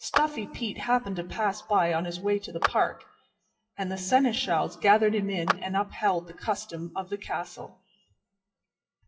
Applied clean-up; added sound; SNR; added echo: classical method WPE with log-MMSE.